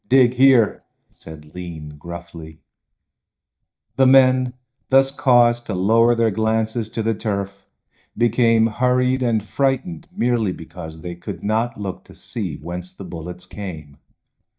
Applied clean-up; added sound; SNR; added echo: neural mask model DeepFilterNet 3.